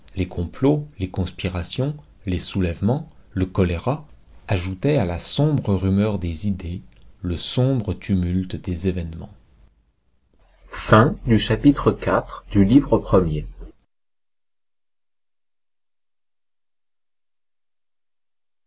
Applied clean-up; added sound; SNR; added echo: none; none; none; none.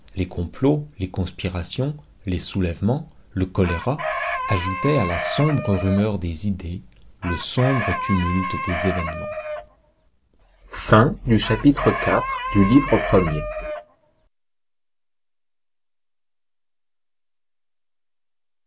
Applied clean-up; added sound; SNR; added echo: none; Chicken, rooster; 5 dB; none.